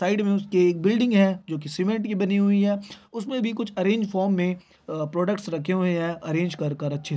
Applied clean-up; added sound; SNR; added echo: none; none; none; none.